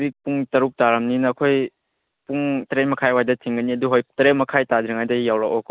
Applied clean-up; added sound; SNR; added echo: none; none; none; none.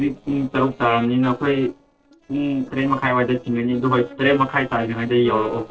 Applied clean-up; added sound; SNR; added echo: neural separator model SepFormer DNS4.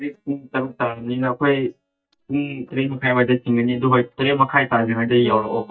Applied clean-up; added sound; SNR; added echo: neural mask model DeepFilterNet 3.